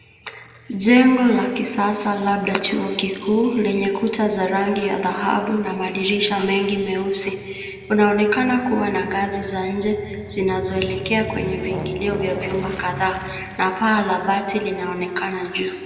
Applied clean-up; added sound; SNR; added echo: none; Aircraft; 16 dB; reverberation time 2.4 s.